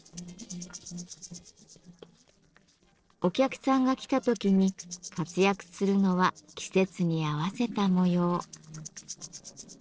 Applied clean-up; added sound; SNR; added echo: neural separator model SepFormer DNS4.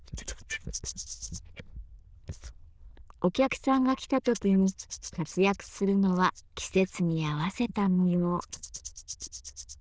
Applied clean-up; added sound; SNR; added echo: neural diffusion model UNIVERSE++.